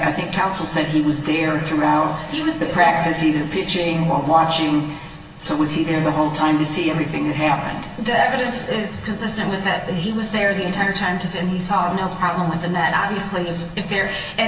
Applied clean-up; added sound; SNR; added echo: none; none; none; reverberation time 0.2 s.